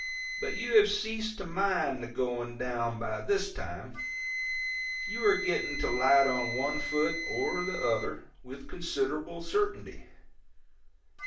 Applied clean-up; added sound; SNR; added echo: none; Wind instrument, woodwind instrument; 7 dB; reverberation time 0.4 s.